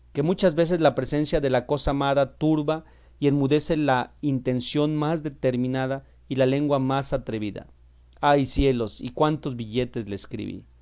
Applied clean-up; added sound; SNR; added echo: none; none; none; none.